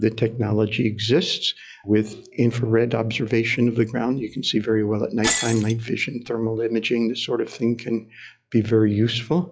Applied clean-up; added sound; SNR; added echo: classical method log-MMSE.